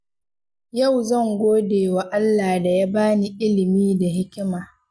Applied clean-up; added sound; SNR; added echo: none; none; none; none.